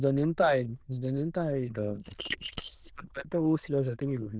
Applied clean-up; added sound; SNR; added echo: neural diffusion model UNIVERSE++.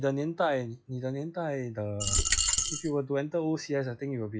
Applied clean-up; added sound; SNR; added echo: classical method log-MMSE.